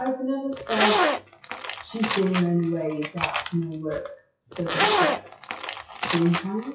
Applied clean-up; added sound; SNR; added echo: classical method WPE with log-MMSE.